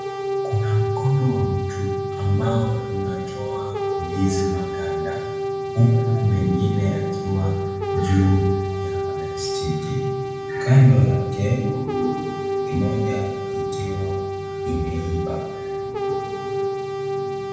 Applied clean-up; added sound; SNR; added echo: none; Brass instrument; 4 dB; reverberation time 1.1 s.